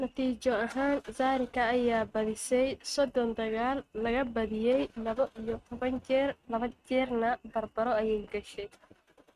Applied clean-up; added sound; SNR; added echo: neural mask model RNNoise.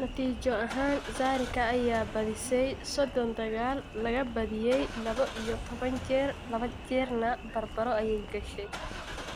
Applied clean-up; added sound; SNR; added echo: none; Engine starting / Car; 9 dB; none.